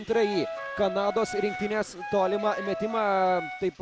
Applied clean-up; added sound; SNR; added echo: none; Wind instrument, woodwind instrument; 9 dB; none.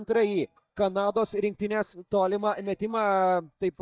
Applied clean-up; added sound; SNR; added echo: neural mask model DeepFilterNet 3.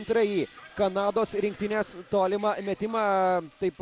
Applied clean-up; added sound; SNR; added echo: none; none; none; none.